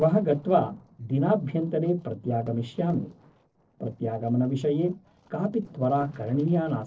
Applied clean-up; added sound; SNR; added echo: neural separator model SepFormer DNS4.